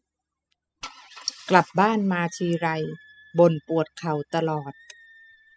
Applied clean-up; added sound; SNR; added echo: classical method spectral subtraction.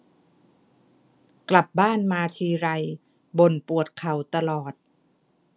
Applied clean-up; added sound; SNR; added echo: none; none; none; none.